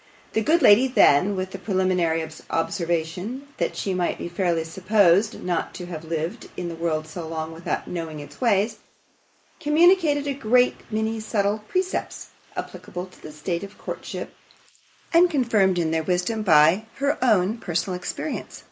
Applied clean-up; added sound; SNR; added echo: neural mask model Resemble Enhance denoiser.